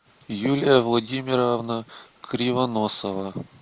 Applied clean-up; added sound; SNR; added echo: none; none; none; none.